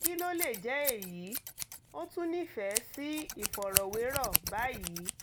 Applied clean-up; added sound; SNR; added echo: none; Scissors; 1 dB; none.